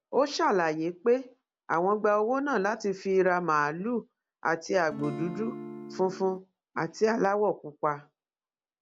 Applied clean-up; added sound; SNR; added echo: none; Acoustic guitar / Strum; 10 dB; none.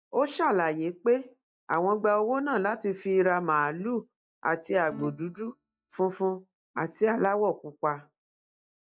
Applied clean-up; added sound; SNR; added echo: neural mask model DeepFilterNet 3.